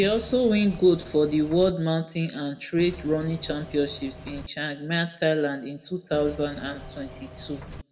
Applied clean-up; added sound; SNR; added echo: none; Engine / Mechanisms; 15 dB; reverberation time 1.3 s.